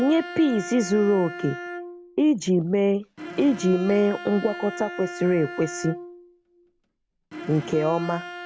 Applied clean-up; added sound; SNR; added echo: none; Bowed string instrument; 13 dB; none.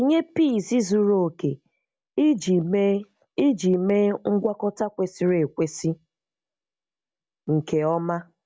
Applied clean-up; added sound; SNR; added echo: none; none; none; none.